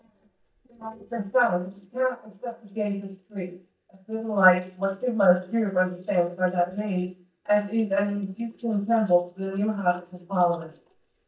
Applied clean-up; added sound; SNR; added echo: neural mask model DeepFilterNet 3.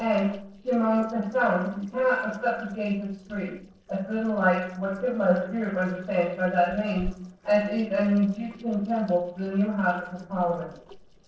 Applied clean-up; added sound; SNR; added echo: neural separator model SepFormer DNS4.